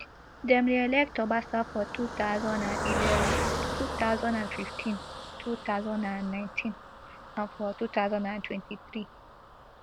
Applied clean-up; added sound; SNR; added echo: none; Car passing by; 5 dB; none.